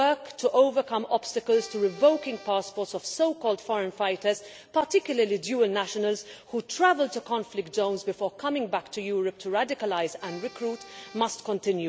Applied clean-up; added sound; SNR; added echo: none; Accordion; 19 dB; none.